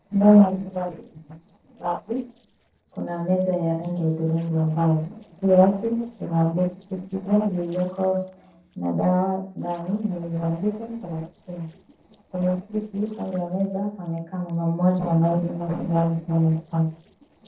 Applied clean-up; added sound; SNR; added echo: neural separator model SepFormer DNS4.